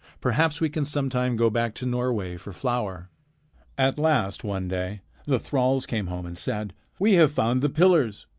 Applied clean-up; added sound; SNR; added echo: none; none; none; none.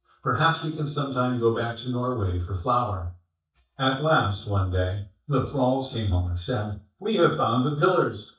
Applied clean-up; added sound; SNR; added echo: neural mask model DeepFilterNet 3.